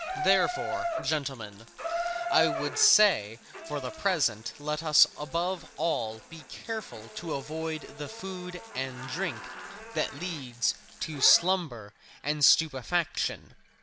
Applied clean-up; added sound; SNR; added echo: none; Bathtub (filling or washing) / Water tap, faucet; 8 dB; none.